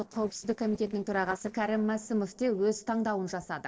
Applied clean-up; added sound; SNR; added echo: neural separator model SepFormer DNS4.